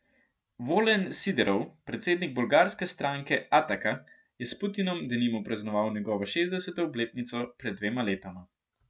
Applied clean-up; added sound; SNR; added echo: none; none; none; none.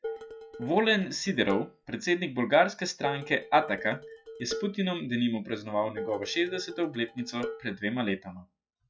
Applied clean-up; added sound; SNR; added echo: classical method log-MMSE.